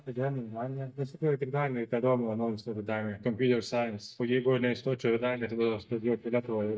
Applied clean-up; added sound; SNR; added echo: neural mask model DeepFilterNet 3.